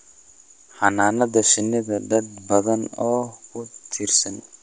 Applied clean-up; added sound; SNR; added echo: none; none; none; none.